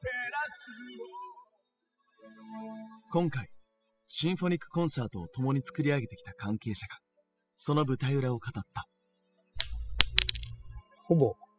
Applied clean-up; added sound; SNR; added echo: classical method spectral subtraction.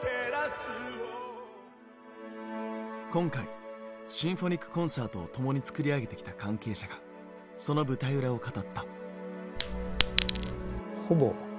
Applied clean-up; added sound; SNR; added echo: none; Chink, clink; -1 dB; none.